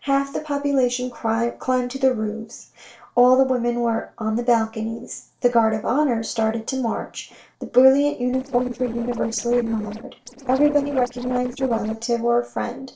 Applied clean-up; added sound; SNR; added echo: neural separator model SepFormer DNS4.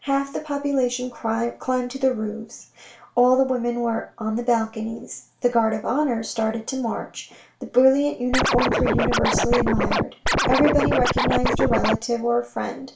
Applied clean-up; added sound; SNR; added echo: none; Scratching (performance technique); -2 dB; reverberation time 0.3 s.